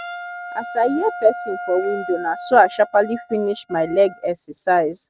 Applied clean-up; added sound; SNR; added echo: neural mask model RNNoise.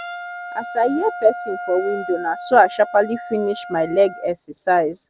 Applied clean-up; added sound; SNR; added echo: none; Wind instrument, woodwind instrument; 12 dB; none.